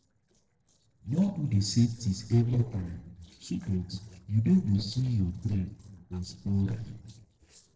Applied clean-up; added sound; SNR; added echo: neural separator model SepFormer DNS4.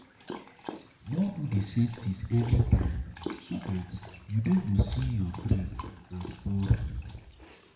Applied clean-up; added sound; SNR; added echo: none; Dog; 16 dB; reverberation time 0.9 s.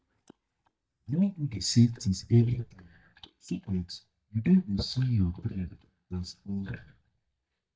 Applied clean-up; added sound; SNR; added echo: neural mask model DeepFilterNet 3.